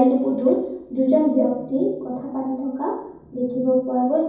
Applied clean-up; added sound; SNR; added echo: none; none; none; reverberation time 0.9 s.